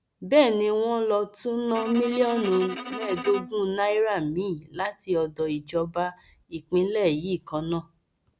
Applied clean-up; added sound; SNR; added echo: none; Bowed string instrument; 11 dB; none.